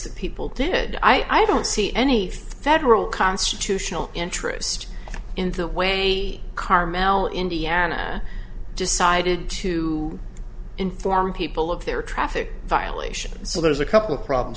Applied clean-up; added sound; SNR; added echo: none; none; none; none.